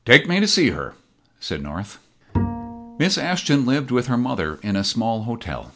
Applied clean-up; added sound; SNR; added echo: none; Bowed string instrument; 9 dB; none.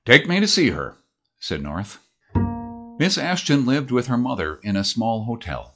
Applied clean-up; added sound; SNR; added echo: classical method log-MMSE.